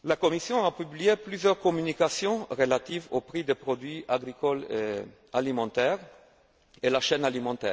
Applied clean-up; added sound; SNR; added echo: none; none; none; none.